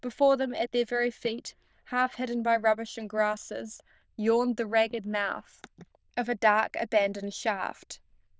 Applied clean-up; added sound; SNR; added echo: neural diffusion model UNIVERSE++.